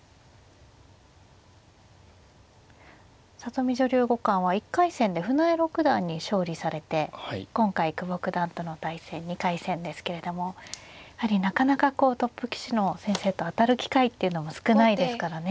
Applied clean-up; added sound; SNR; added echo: none; none; none; none.